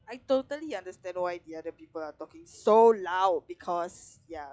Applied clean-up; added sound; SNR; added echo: classical method log-MMSE.